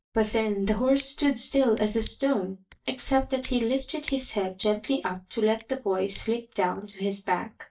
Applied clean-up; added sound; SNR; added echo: neural mask model DeepFilterNet 3.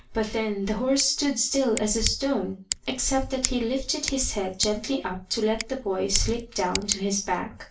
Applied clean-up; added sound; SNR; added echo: none; Scissors; 11 dB; reverberation time 0.3 s.